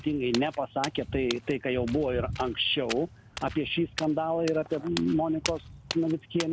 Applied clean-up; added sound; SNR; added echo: none; Walk, footsteps; 11 dB; none.